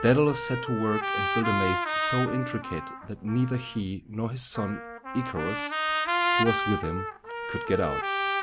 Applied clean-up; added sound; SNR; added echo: none; Trumpet; 2 dB; none.